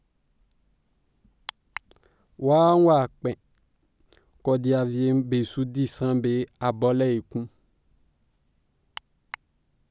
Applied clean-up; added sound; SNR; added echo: none; none; none; none.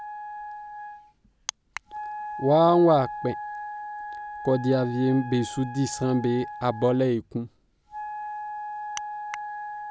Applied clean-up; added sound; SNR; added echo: none; Wind instrument, woodwind instrument; 10 dB; none.